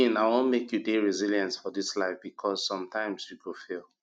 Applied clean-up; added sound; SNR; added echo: none; none; none; none.